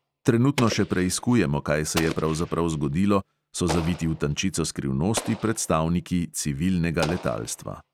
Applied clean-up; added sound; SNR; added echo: none; Explosion; 14 dB; none.